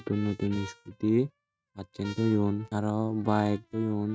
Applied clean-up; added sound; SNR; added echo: neural mask model RNNoise.